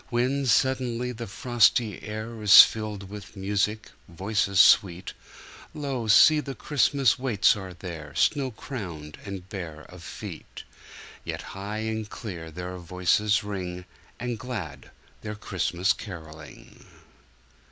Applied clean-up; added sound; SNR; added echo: none; none; none; none.